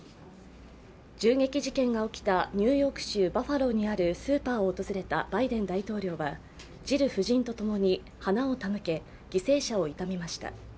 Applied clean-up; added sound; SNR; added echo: none; none; none; none.